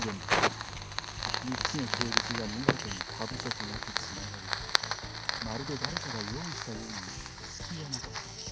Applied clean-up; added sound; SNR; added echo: none; Fire; -5 dB; none.